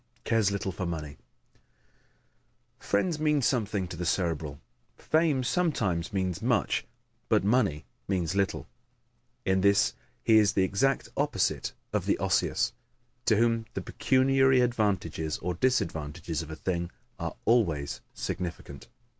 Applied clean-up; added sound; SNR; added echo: none; none; none; none.